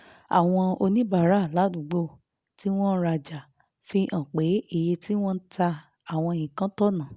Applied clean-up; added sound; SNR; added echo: none; none; none; none.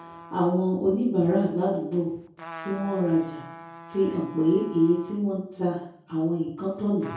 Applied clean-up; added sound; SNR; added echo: none; Trumpet; 19 dB; reverberation time 0.6 s.